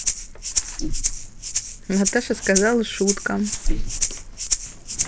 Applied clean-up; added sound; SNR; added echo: neural mask model Resemble Enhance denoiser.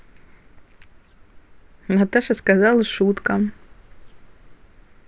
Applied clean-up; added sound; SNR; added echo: none; none; none; none.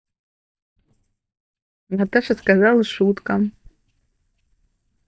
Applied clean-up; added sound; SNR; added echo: neural mask model DeepFilterNet 3.